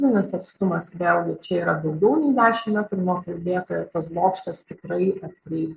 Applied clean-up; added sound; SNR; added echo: none; none; none; none.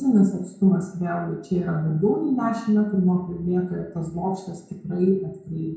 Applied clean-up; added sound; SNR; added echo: none; none; none; reverberation time 0.6 s.